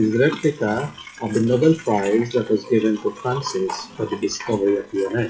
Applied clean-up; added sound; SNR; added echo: classical method WPE with log-MMSE.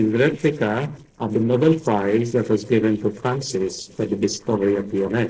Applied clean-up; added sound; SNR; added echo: neural separator model SepFormer DNS4.